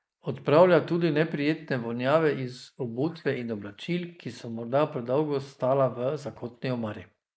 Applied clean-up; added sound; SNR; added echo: neural mask model Resemble Enhance denoiser.